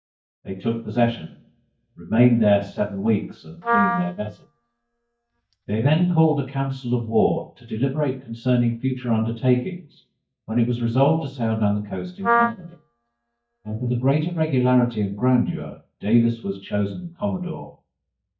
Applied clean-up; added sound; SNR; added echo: neural mask model DeepFilterNet 3.